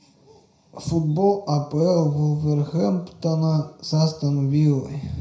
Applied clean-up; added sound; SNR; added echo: none; none; none; reverberation time 0.4 s.